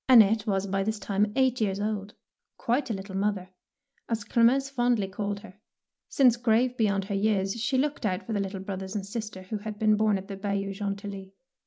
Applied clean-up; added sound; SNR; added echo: none; none; none; none.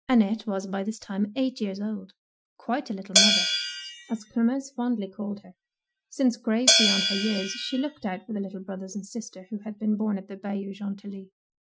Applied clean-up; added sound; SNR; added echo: classical method Wiener filter.